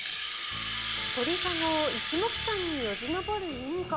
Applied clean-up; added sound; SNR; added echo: none; Rattle (instrument); -3 dB; none.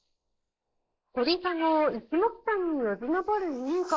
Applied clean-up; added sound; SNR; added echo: neural mask model Resemble Enhance denoiser.